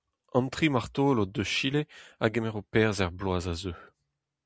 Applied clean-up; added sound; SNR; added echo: none; none; none; none.